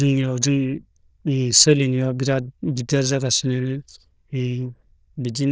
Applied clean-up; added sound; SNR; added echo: neural diffusion model UNIVERSE++.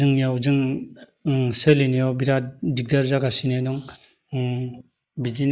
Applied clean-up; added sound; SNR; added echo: neural mask model Resemble Enhance denoiser.